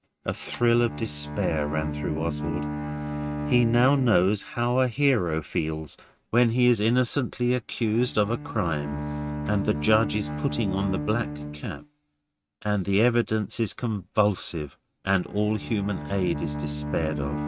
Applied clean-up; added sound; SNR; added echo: neural mask model RNNoise.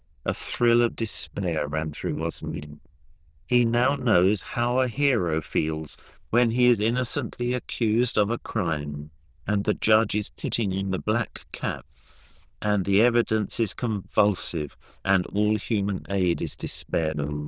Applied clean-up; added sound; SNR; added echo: neural diffusion model UNIVERSE++.